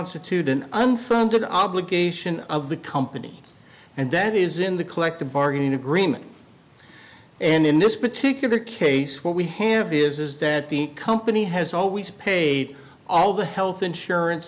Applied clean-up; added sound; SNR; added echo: none; none; none; none.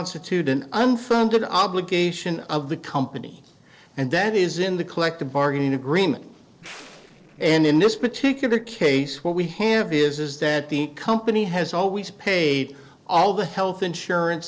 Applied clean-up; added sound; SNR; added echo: neural separator model SepFormer DNS4.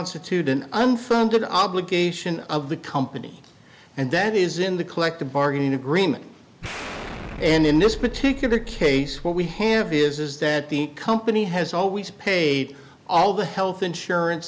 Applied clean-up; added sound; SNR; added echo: none; Explosion; 12 dB; none.